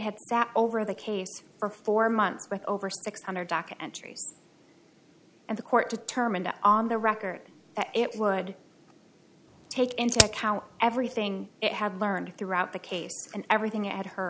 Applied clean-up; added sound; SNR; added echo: none; Crack; 1 dB; none.